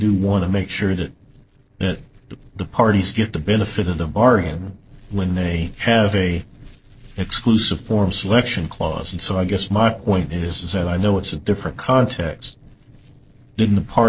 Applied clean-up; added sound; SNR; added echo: neural separator model SepFormer DNS4.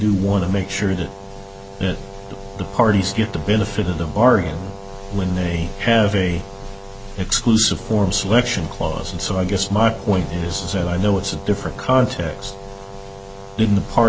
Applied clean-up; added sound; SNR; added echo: none; Brass instrument; 17 dB; none.